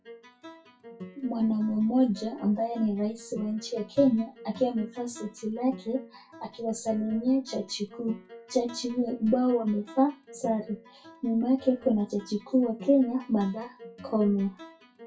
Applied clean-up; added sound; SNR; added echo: classical method WPE with log-MMSE.